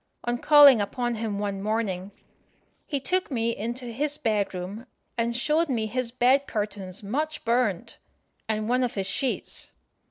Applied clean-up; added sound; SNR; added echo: neural separator model SepFormer DNS4.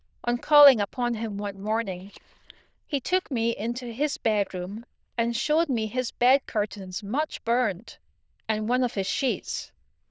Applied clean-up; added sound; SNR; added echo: neural diffusion model UNIVERSE++.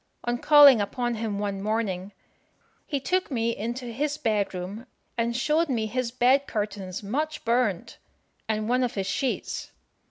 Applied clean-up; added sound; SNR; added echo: none; none; none; none.